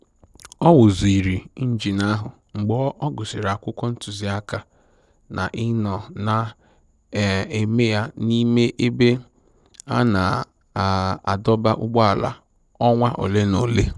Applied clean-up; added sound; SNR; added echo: none; none; none; none.